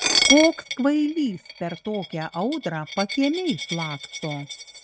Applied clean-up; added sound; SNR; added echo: neural mask model RNNoise.